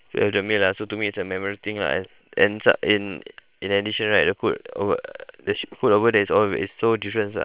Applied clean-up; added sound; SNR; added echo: neural separator model SepFormer WHAM!.